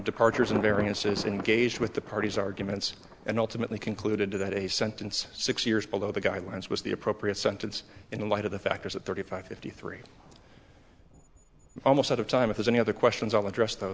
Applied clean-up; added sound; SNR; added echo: none; Thunder / Traffic noise, roadway noise / Rain / Insect; 15 dB; none.